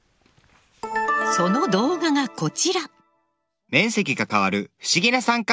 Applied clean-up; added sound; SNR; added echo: none; none; none; none.